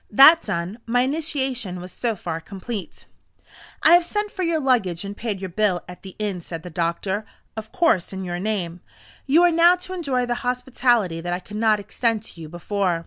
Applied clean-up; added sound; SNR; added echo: none; none; none; none.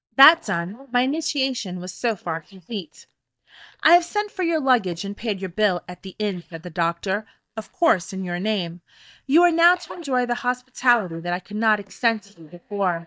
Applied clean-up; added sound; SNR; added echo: neural mask model DeepFilterNet 3.